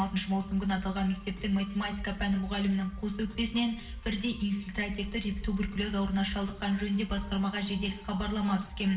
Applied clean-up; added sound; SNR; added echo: none; none; none; reverberation time 1.1 s.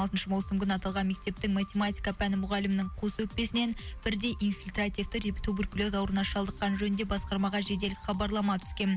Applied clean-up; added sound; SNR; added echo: none; none; none; none.